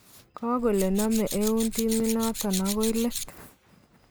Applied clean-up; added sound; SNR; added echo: none; Tools; 7 dB; none.